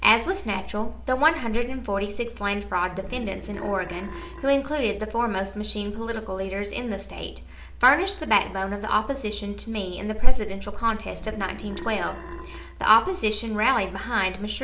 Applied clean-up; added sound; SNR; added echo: none; Burping, eructation; 16 dB; reverberation time 1.2 s.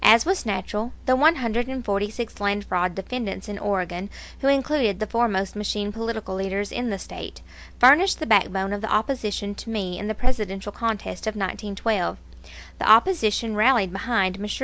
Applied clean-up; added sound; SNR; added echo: none; none; none; none.